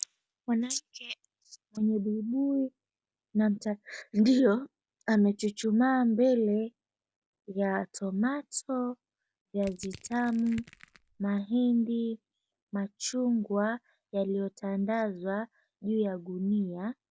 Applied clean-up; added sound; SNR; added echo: none; Crushing; 20 dB; none.